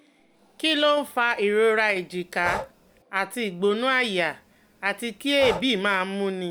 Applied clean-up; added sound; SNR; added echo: none; Breathing; 15 dB; none.